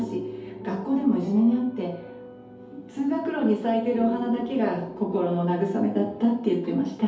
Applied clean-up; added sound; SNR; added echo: none; none; none; reverberation time 2.2 s.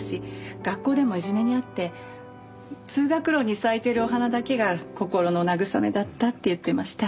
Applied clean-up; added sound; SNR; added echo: none; none; none; none.